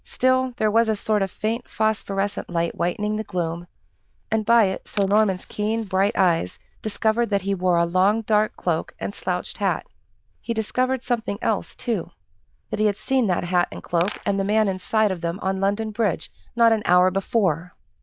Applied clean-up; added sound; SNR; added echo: neural diffusion model UNIVERSE++.